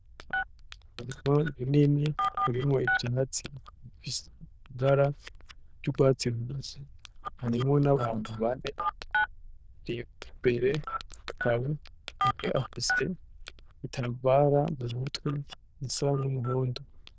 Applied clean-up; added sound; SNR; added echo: neural diffusion model UNIVERSE++.